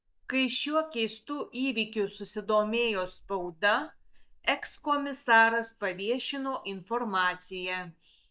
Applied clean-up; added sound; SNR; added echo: neural mask model DeepFilterNet 3.